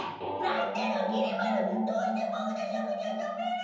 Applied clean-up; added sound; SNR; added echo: none; none; none; reverberation time 0.9 s.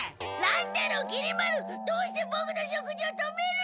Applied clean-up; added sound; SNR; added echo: none; none; none; none.